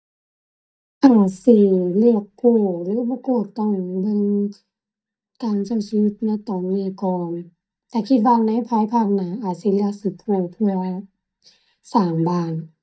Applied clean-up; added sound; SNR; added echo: neural mask model DeepFilterNet 3.